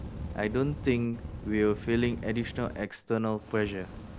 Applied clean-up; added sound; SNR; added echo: none; Fire; 10 dB; none.